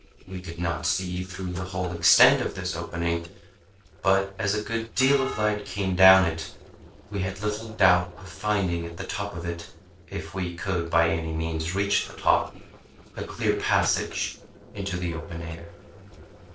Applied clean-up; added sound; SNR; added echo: neural separator model SepFormer DNS4.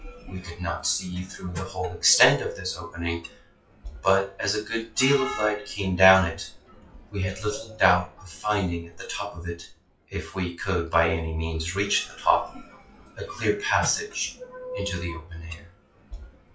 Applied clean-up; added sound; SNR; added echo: classical method WPE with log-MMSE.